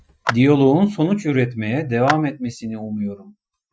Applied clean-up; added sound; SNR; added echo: classical method Wiener filter.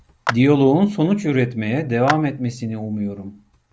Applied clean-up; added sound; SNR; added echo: none; Clapping; 12 dB; none.